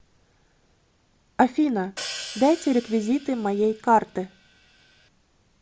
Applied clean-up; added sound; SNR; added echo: none; Hi-hat; 15 dB; none.